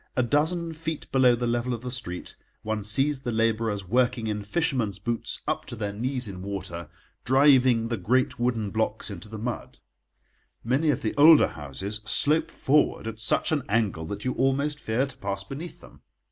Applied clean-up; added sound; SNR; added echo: none; none; none; none.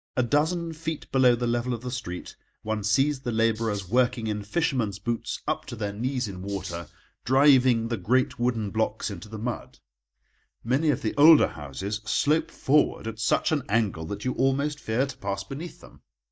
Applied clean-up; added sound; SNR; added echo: neural mask model DeepFilterNet 3.